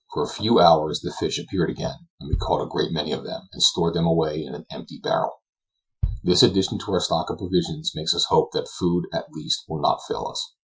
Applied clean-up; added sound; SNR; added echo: classical method Wiener filter.